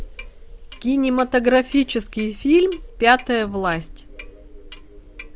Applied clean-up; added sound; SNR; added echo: none; Clock; 16 dB; none.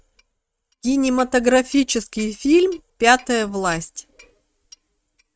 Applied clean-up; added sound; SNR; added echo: neural mask model RNNoise.